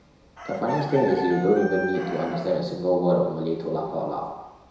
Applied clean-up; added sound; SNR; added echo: none; Chicken, rooster; 11 dB; reverberation time 1.0 s.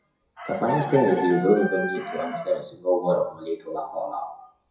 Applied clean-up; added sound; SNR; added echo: classical method WPE with log-MMSE.